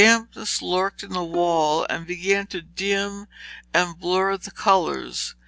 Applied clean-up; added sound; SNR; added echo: none; Bowed string instrument; 14 dB; none.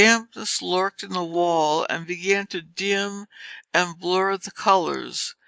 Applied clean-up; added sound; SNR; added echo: neural mask model Resemble Enhance denoiser.